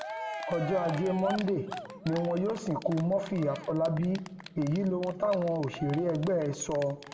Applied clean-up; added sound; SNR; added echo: none; Cheering; 12 dB; reverberation time 0.8 s.